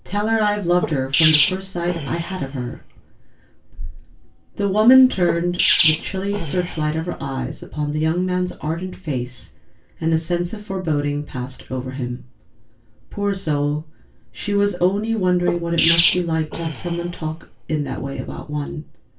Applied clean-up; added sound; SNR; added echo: none; Sneeze; 5 dB; reverberation time 0.2 s.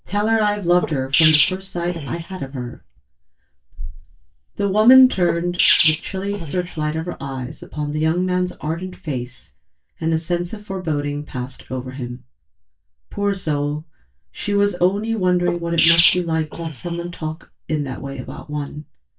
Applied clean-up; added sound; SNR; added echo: neural mask model DeepFilterNet 3.